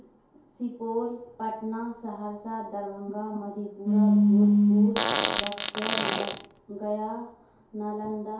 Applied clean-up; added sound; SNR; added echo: none; Fart; 0 dB; reverberation time 2.4 s.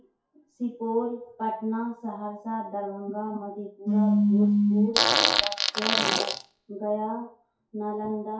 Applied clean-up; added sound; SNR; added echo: classical method WPE with log-MMSE.